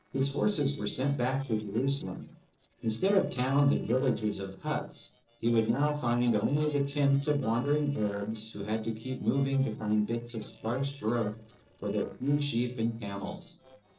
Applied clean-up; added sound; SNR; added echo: neural separator model SepFormer DNS4.